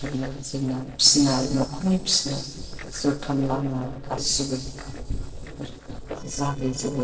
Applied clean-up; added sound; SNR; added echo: neural separator model SepFormer DNS4.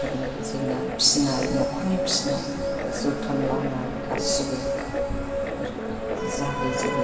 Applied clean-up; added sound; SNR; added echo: none; Guitar; 3 dB; reverberation time 2.7 s.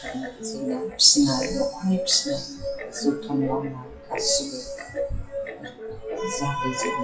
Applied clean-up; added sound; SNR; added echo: classical method WPE with log-MMSE.